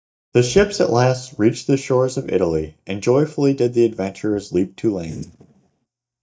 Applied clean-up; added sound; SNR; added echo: neural mask model DeepFilterNet 3.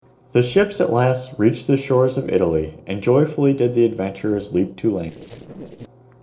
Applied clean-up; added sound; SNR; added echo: neural separator model SepFormer DNS4.